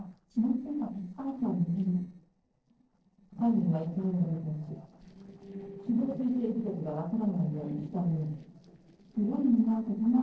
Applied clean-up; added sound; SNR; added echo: neural separator model SepFormer DNS4.